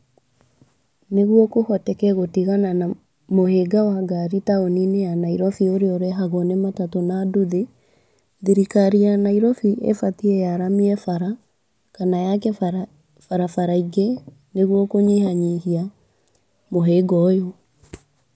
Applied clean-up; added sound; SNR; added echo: none; none; none; none.